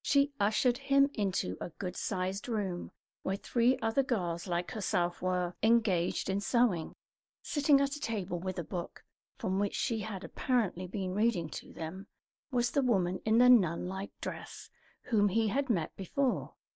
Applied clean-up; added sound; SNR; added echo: none; none; none; none.